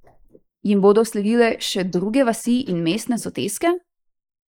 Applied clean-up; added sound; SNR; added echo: neural mask model Resemble Enhance denoiser.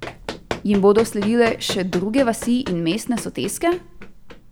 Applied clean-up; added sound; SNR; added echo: none; Run; 12 dB; none.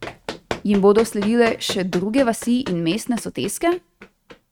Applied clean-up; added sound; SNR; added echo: neural mask model RNNoise.